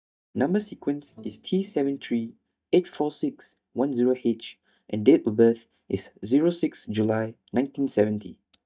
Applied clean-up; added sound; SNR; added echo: neural mask model DeepFilterNet 3.